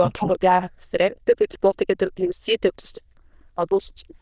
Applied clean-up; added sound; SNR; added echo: neural diffusion model UNIVERSE++.